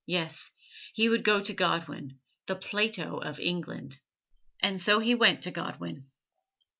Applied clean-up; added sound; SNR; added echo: none; none; none; none.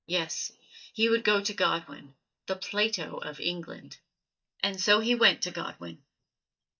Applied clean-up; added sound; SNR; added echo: neural mask model DeepFilterNet 3.